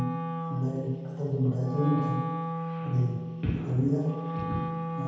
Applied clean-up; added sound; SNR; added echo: none; Wind instrument, woodwind instrument; 4 dB; reverberation time 1.2 s.